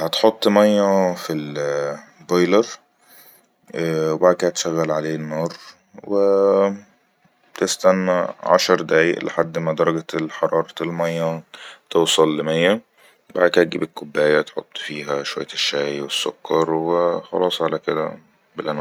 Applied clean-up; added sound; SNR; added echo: none; none; none; none.